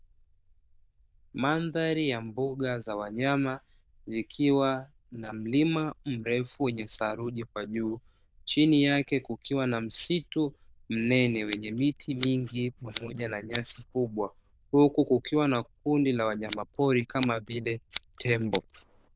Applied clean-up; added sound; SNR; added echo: neural diffusion model UNIVERSE++.